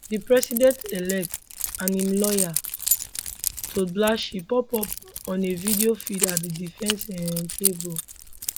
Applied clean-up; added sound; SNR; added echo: none; Keys jangling; 4 dB; none.